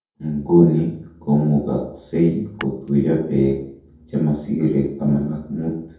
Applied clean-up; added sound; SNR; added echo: none; Tap / Glass; 18 dB; reverberation time 0.7 s.